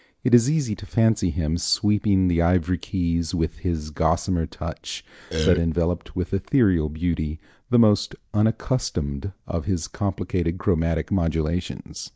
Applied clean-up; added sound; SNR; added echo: neural mask model DeepFilterNet 3.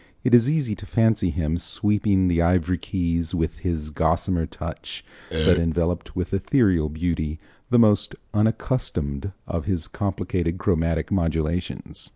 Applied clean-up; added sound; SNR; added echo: none; Burping, eructation; 1 dB; none.